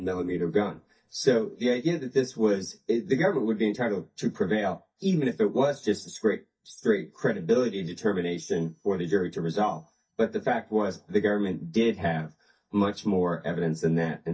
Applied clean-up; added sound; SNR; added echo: neural mask model DeepFilterNet 3.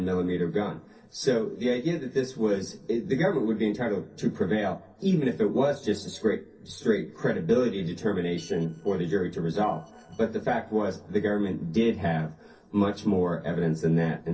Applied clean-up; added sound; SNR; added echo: neural separator model SepFormer DNS4.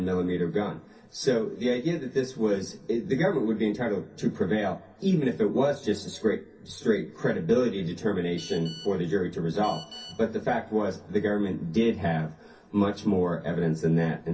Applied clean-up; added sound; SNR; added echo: none; Telephone; 18 dB; reverberation time 0.3 s.